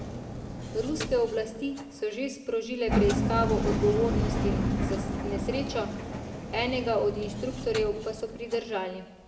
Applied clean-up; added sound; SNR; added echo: none; Engine; 1 dB; reverberation time 1.3 s.